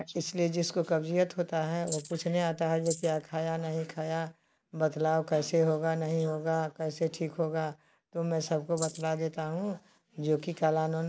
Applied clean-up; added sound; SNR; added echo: neural mask model Resemble Enhance denoiser.